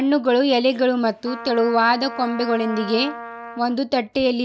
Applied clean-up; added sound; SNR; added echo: none; Trumpet; 15 dB; none.